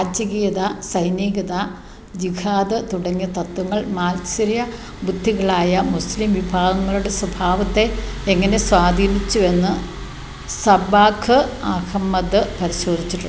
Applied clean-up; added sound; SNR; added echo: none; none; none; none.